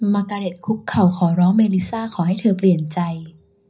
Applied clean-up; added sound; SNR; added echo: none; none; none; reverberation time 0.4 s.